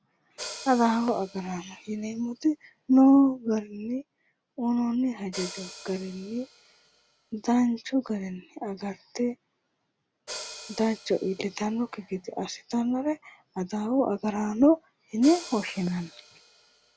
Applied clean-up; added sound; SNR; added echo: none; Hi-hat; 20 dB; none.